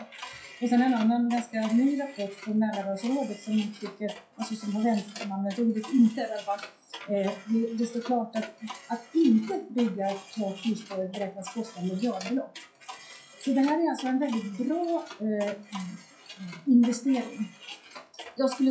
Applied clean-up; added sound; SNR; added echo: classical method WPE with log-MMSE.